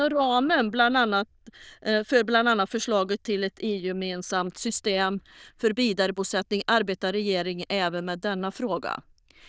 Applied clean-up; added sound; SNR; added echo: neural diffusion model UNIVERSE++.